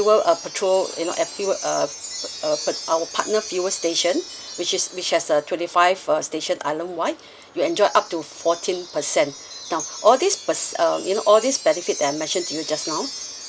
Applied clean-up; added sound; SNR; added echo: none; Wind chime; 13 dB; none.